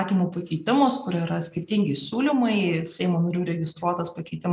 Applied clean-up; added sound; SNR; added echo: neural mask model Resemble Enhance denoiser.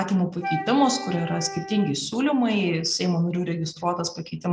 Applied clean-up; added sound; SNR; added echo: none; Wind instrument, woodwind instrument; 11 dB; none.